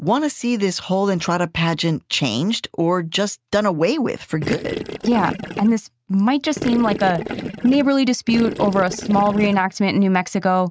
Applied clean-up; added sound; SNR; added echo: neural mask model RNNoise.